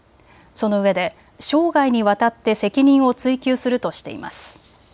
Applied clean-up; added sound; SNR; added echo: none; none; none; none.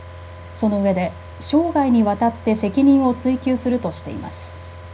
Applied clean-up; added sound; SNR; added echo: none; Car; 17 dB; reverberation time 0.4 s.